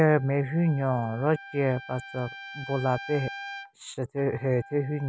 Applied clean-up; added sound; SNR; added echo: none; Trumpet; 15 dB; none.